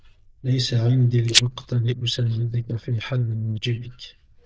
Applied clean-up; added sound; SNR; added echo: neural diffusion model UNIVERSE++.